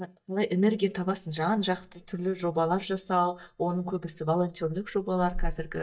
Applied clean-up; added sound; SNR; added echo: neural mask model DeepFilterNet 3.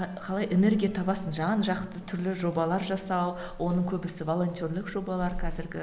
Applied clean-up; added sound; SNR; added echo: none; none; none; none.